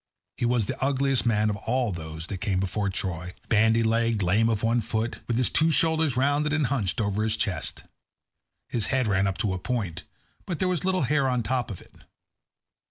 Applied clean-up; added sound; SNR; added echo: none; none; none; none.